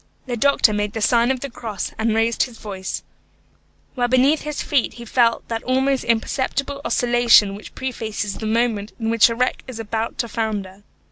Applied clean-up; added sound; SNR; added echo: none; none; none; none.